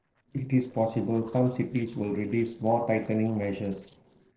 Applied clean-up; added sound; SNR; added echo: neural separator model SepFormer DNS4.